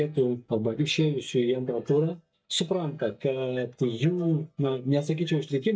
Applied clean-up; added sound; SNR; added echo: neural mask model DeepFilterNet 3.